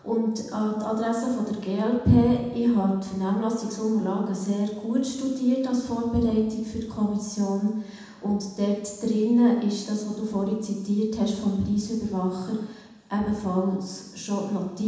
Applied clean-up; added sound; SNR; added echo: none; none; none; reverberation time 1.0 s.